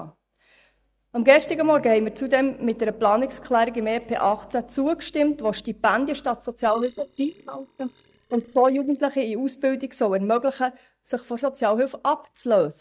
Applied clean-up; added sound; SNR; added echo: neural mask model DeepFilterNet 3.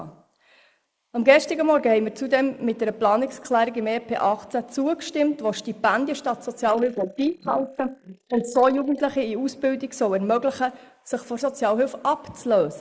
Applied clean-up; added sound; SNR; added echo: neural mask model Resemble Enhance denoiser.